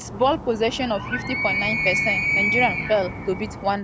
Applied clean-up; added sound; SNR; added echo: none; Animal; 1 dB; none.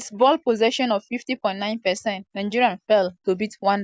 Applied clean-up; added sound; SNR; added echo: none; none; none; none.